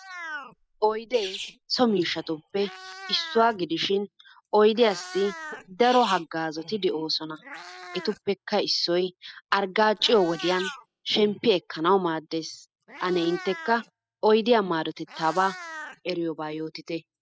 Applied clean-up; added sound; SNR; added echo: classical method spectral subtraction.